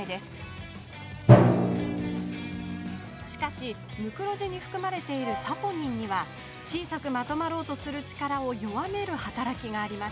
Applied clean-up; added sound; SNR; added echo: none; Drum; -3 dB; none.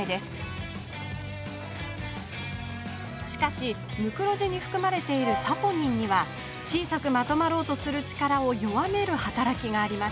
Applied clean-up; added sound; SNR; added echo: none; none; none; none.